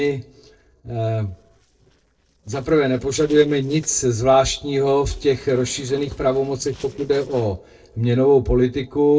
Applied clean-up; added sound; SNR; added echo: neural separator model SepFormer DNS4.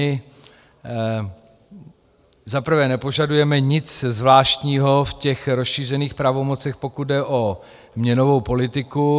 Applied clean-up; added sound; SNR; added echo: none; none; none; none.